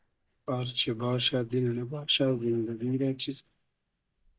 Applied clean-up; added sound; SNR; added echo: neural mask model DeepFilterNet 3.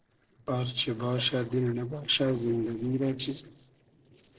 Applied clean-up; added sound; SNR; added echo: neural separator model SepFormer DNS4.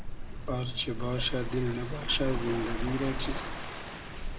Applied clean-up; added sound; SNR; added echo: none; Waves, surf; 1 dB; reverberation time 0.7 s.